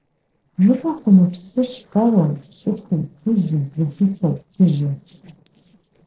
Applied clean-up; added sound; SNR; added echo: neural separator model SepFormer DNS4.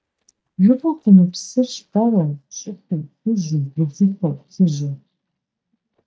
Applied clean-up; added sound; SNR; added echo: neural mask model DeepFilterNet 3.